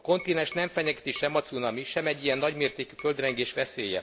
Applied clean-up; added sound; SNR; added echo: none; Tap; 16 dB; none.